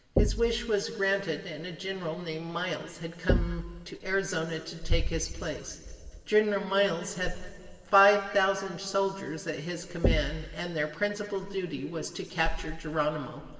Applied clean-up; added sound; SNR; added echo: none; Knock; 4 dB; reverberation time 2.8 s.